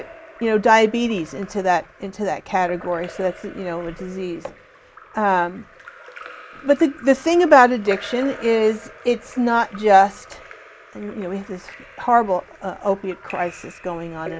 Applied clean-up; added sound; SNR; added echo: none; Drip / Trickle, dribble / Splash, splatter; 19 dB; none.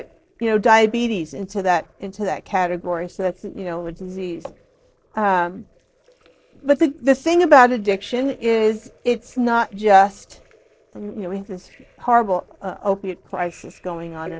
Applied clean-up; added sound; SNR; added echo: neural separator model SepFormer DNS4.